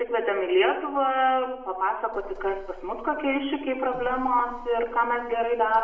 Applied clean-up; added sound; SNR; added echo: none; none; none; reverberation time 0.7 s.